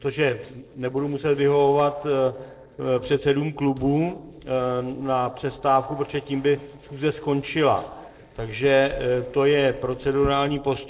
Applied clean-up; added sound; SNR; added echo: neural separator model SepFormer DNS4.